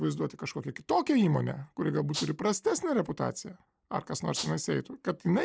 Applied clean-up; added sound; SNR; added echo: neural mask model Resemble Enhance denoiser.